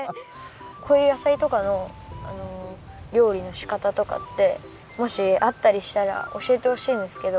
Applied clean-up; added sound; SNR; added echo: none; none; none; none.